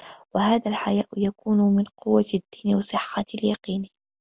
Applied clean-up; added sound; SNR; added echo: none; none; none; none.